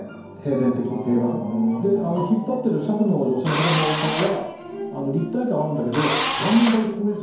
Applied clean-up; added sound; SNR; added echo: none; Engine / Drill; 0 dB; reverberation time 0.9 s.